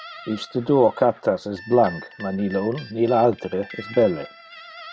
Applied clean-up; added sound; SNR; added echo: none; Guitar; 19 dB; none.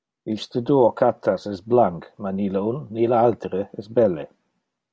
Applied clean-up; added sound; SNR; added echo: none; none; none; none.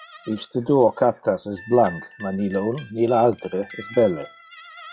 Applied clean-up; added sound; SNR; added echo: classical method log-MMSE.